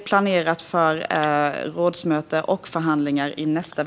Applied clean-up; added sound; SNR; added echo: neural mask model Resemble Enhance denoiser.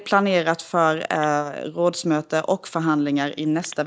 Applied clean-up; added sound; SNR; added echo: neural mask model DeepFilterNet 3.